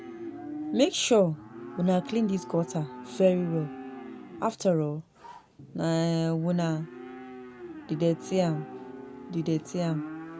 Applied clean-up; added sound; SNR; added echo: none; Livestock, farm animals, working animals; 13 dB; none.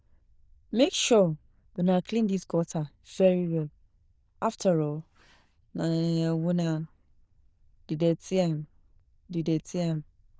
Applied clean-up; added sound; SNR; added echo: neural diffusion model UNIVERSE++.